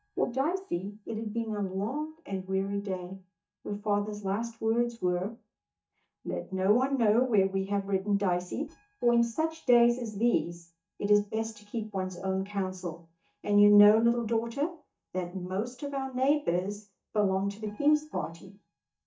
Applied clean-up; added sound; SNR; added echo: neural mask model DeepFilterNet 3.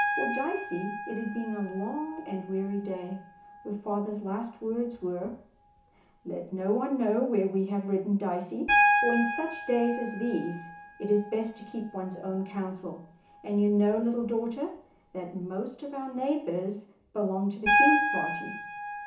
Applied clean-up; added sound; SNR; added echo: none; Piano; 2 dB; reverberation time 0.8 s.